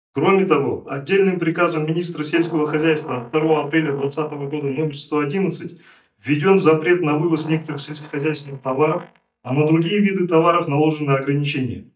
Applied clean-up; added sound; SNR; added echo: neural mask model DeepFilterNet 3.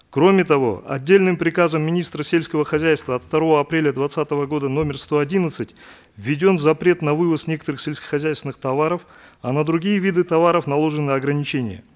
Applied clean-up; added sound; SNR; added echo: none; none; none; none.